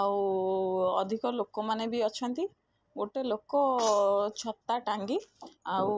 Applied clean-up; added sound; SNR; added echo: none; Cutlery, silverware / Dishes, pots, and pans; 18 dB; none.